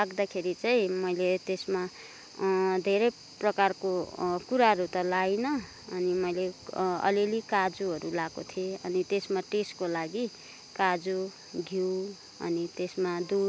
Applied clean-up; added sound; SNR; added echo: none; none; none; none.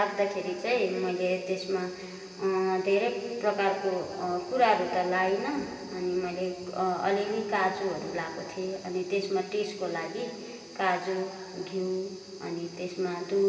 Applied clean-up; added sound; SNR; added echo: none; none; none; reverberation time 2.5 s.